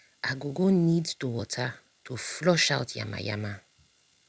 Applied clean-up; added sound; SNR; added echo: none; none; none; none.